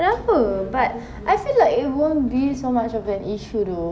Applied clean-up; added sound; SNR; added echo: none; none; none; none.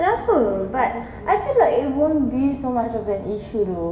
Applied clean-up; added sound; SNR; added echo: none; none; none; reverberation time 1.1 s.